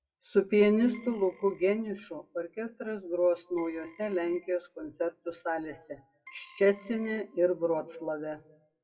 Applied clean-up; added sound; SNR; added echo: classical method WPE with log-MMSE.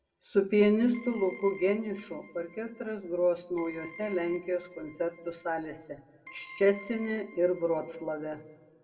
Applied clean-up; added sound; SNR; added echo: none; Keyboard (musical); 20 dB; reverberation time 1.3 s.